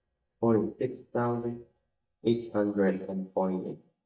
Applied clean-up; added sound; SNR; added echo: neural mask model DeepFilterNet 3.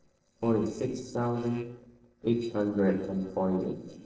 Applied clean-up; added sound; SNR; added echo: neural separator model SepFormer DNS4.